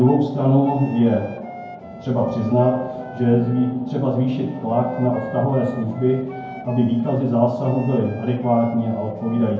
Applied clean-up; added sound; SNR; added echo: none; Wind instrument, woodwind instrument; 19 dB; reverberation time 0.9 s.